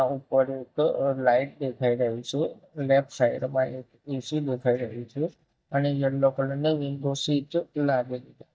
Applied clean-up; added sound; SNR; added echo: neural mask model DeepFilterNet 3.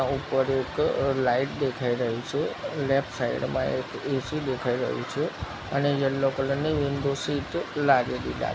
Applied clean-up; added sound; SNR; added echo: none; none; none; none.